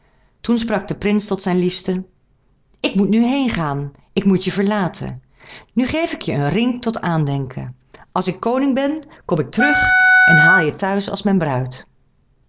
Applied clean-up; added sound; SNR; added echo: none; Wind instrument, woodwind instrument; -5 dB; none.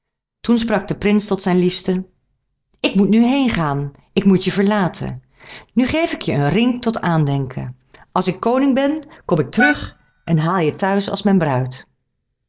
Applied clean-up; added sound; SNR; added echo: neural mask model DeepFilterNet 3.